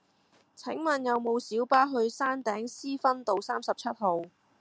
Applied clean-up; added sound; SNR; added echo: none; none; none; none.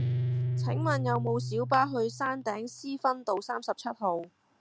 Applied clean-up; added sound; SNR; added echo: none; Guitar; 3 dB; none.